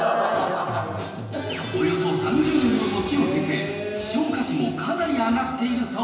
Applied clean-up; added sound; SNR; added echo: none; Keyboard (musical); 9 dB; reverberation time 1.0 s.